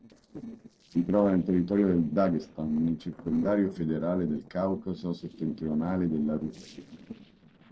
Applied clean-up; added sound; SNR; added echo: neural separator model SepFormer DNS4.